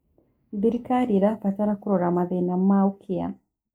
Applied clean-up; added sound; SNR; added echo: neural mask model Resemble Enhance denoiser.